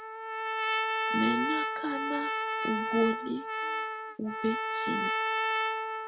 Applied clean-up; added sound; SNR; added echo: none; Trumpet; -3 dB; none.